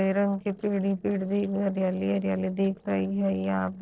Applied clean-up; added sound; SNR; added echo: neural separator model SepFormer DNS4.